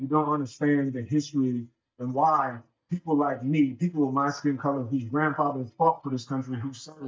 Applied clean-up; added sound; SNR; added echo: neural mask model DeepFilterNet 3.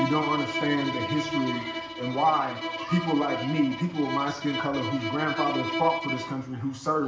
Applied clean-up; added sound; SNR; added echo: none; Bowed string instrument; 5 dB; reverberation time 1.0 s.